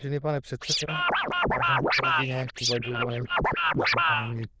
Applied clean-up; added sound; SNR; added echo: neural diffusion model UNIVERSE++.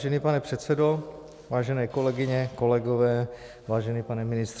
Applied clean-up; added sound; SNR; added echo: none; none; none; none.